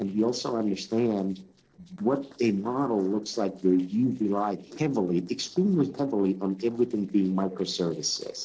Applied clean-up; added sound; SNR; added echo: neural separator model SepFormer DNS4.